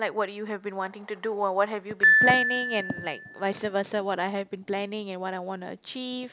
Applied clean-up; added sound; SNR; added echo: none; Piano; 0 dB; none.